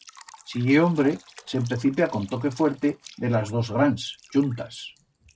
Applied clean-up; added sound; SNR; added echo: neural mask model RNNoise.